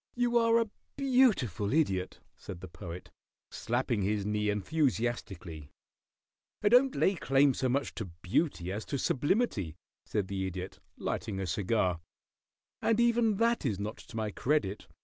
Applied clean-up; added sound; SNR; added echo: none; none; none; none.